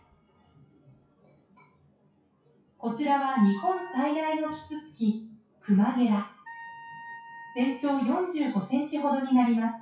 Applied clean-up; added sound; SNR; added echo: classical method WPE with log-MMSE.